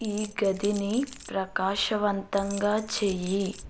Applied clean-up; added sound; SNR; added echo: none; Rattle / Keys jangling; 16 dB; none.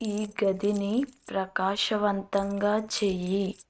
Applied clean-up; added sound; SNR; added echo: neural mask model RNNoise.